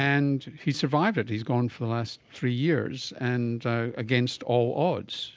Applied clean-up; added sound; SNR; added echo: none; none; none; none.